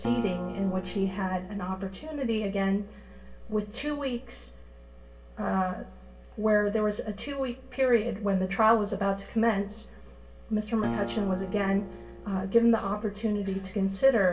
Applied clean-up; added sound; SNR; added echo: none; Acoustic guitar; 11 dB; reverberation time 0.2 s.